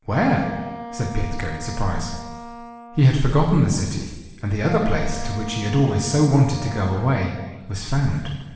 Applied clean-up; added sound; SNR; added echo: none; Wind instrument, woodwind instrument; 15 dB; reverberation time 1.2 s.